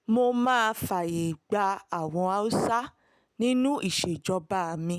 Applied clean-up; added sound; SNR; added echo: none; none; none; none.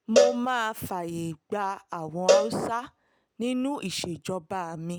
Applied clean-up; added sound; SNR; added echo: none; Cowbell; -2 dB; none.